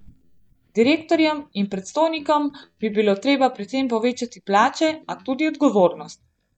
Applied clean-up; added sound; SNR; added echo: neural mask model DeepFilterNet 3.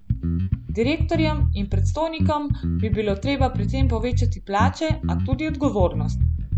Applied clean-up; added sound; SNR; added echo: none; Bass guitar; -3 dB; none.